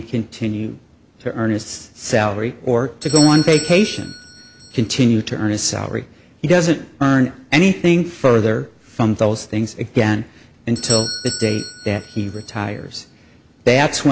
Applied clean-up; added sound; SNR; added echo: none; Doorbell; 14 dB; none.